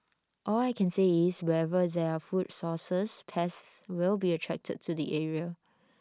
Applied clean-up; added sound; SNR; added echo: none; none; none; none.